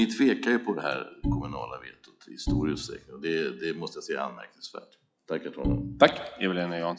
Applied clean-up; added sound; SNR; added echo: classical method log-MMSE.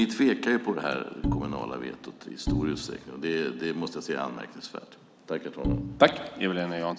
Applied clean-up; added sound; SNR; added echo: none; Bowed string instrument; 4 dB; none.